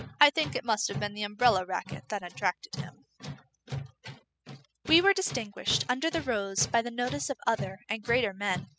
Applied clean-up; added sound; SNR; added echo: classical method spectral subtraction.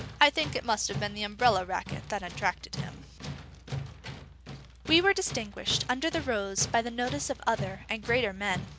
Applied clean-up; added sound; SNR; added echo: none; Tools; 10 dB; none.